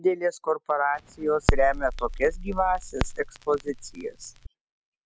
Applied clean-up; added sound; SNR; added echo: none; Crackle; 3 dB; none.